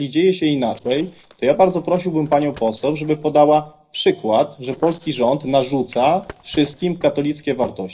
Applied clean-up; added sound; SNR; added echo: neural separator model SepFormer DNS4.